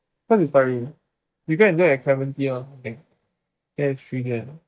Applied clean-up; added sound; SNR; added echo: neural mask model DeepFilterNet 3.